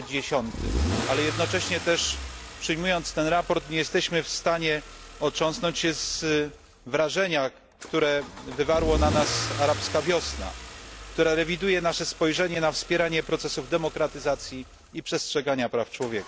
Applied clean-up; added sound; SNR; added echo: none; Engine starting / Accelerating, revving, vroom / Car; 8 dB; none.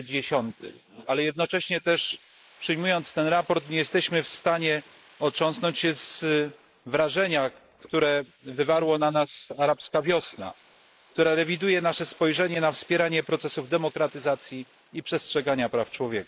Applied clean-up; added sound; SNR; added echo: neural mask model Resemble Enhance denoiser.